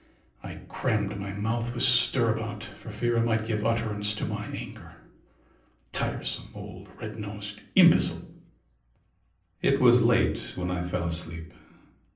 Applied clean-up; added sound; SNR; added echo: none; none; none; reverberation time 0.6 s.